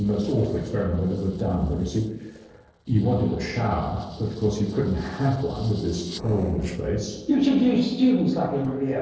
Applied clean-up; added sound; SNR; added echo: neural separator model SepFormer DNS4.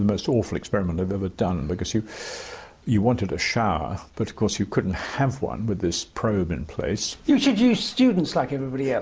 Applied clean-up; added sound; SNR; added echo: none; none; none; none.